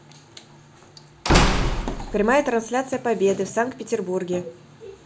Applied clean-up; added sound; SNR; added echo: none; Slam / Wood; -2 dB; none.